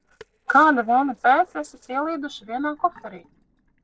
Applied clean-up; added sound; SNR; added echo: neural separator model SepFormer DNS4.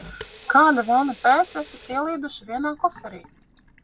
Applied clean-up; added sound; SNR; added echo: none; Sink (filling or washing) / Water tap, faucet; 20 dB; none.